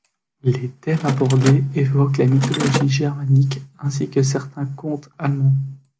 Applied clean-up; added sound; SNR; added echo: none; Mechanisms; 10 dB; none.